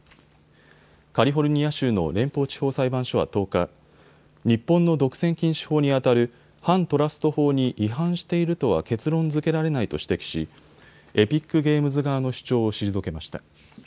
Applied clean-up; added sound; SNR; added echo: none; none; none; none.